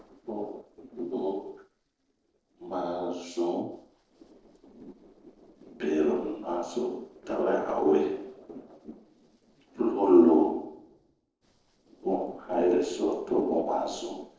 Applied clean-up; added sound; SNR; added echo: neural separator model SepFormer DNS4.